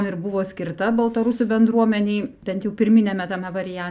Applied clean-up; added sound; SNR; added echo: none; none; none; none.